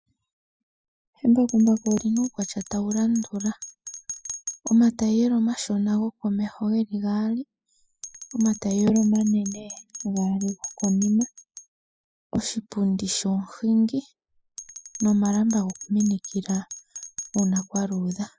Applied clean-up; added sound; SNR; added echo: classical method spectral subtraction.